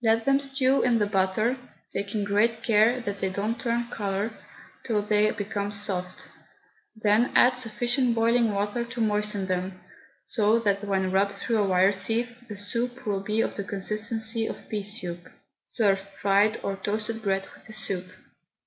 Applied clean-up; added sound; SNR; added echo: none; none; none; none.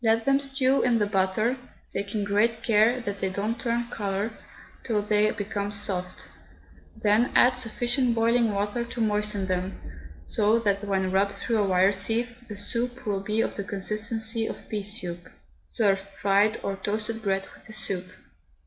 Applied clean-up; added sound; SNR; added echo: none; Thunder; 20 dB; none.